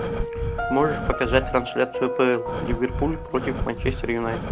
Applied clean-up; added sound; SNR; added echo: none; Breathing + Piano; 3 dB; none.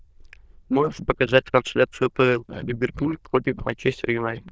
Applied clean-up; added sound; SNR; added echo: neural diffusion model UNIVERSE++.